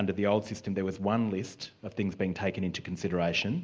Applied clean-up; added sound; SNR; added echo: none; none; none; none.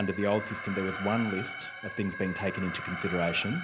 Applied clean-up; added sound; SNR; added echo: none; Alarm; 7 dB; none.